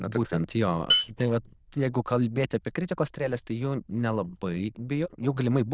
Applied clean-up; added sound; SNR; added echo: neural diffusion model UNIVERSE++.